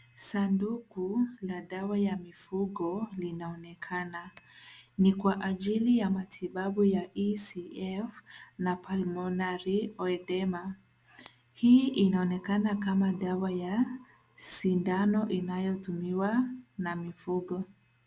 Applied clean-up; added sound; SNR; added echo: none; none; none; none.